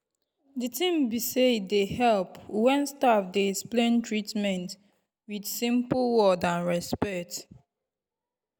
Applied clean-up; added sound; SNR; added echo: none; none; none; none.